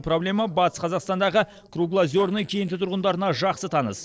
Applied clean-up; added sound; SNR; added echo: neural separator model SepFormer DNS4.